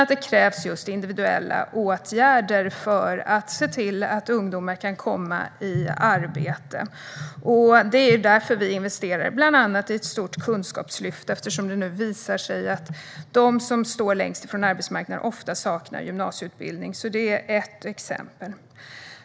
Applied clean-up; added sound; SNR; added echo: none; none; none; none.